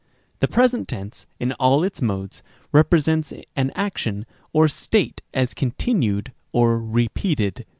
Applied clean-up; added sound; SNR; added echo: none; none; none; none.